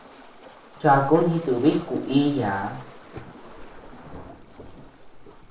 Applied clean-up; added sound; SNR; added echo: none; Waves, surf; 17 dB; reverberation time 0.4 s.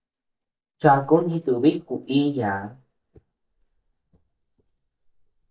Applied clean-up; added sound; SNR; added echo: neural mask model DeepFilterNet 3.